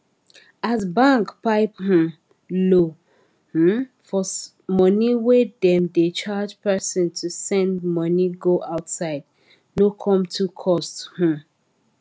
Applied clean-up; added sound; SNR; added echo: none; none; none; none.